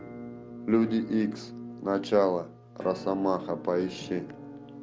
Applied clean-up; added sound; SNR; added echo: none; Musical instrument; 13 dB; none.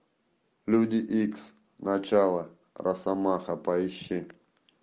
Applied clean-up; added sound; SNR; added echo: none; none; none; none.